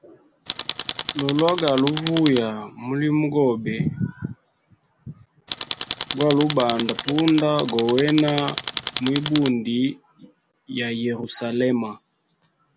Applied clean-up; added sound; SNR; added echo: none; Tools; 4 dB; none.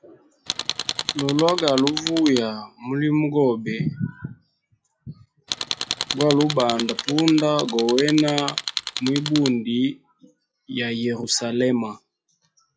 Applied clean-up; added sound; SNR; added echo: classical method log-MMSE.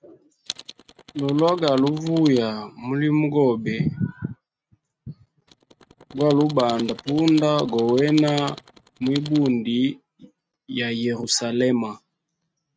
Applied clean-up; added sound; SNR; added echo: neural mask model RNNoise.